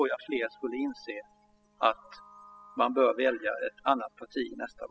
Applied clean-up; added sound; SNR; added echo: classical method spectral subtraction.